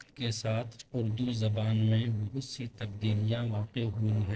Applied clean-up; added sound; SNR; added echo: neural separator model SepFormer DNS4.